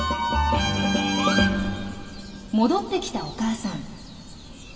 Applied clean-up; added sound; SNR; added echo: none; none; none; reverberation time 2.3 s.